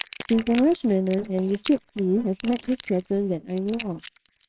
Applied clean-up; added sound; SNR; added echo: neural separator model SepFormer WHAMR!.